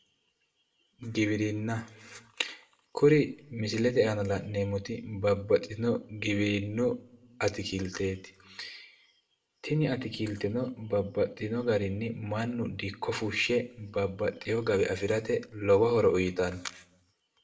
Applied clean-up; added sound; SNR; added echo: none; none; none; reverberation time 0.3 s.